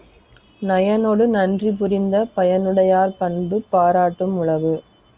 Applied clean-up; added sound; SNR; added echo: none; none; none; none.